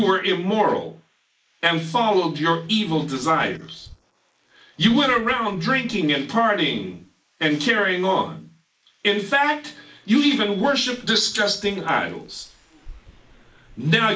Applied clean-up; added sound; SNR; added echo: neural mask model Resemble Enhance denoiser.